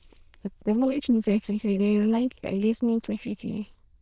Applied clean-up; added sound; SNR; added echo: neural diffusion model UNIVERSE++.